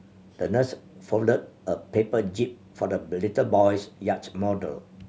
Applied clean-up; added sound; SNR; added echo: none; none; none; none.